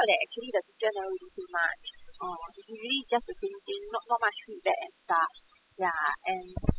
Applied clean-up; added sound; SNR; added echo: classical method spectral subtraction.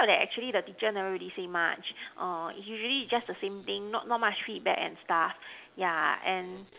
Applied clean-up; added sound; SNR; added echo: none; none; none; none.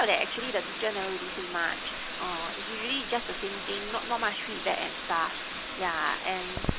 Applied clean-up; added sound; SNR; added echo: none; Bathtub (filling or washing); 4 dB; none.